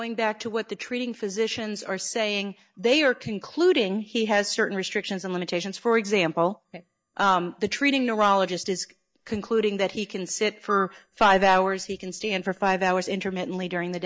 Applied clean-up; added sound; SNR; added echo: neural mask model DeepFilterNet 3.